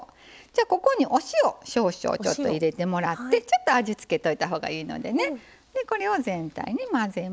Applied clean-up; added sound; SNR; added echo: none; none; none; none.